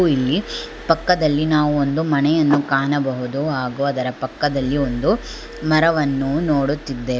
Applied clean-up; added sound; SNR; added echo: none; Glass + Car; 16 dB; none.